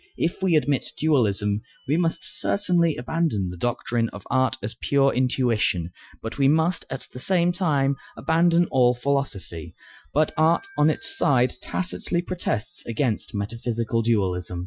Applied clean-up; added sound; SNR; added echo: classical method Wiener filter.